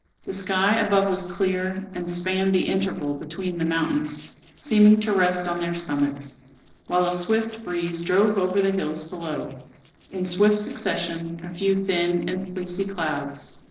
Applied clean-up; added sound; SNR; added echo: neural separator model SepFormer DNS4.